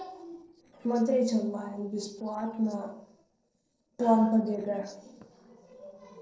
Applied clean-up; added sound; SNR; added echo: neural separator model SepFormer DNS4.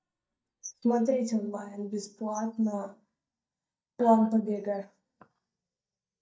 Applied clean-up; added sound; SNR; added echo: neural mask model DeepFilterNet 3.